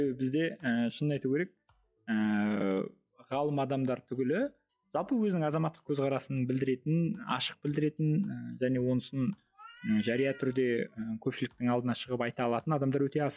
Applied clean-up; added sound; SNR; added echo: classical method log-MMSE.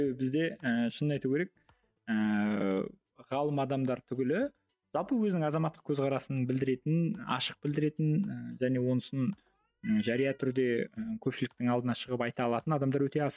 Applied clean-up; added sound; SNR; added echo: neural mask model RNNoise.